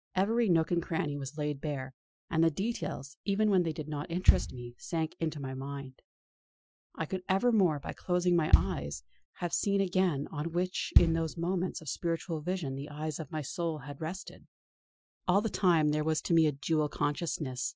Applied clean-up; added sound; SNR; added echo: classical method Wiener filter.